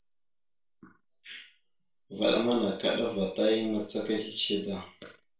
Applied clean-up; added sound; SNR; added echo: none; none; none; reverberation time 0.3 s.